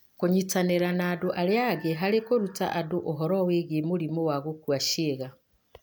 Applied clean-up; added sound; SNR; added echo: none; none; none; none.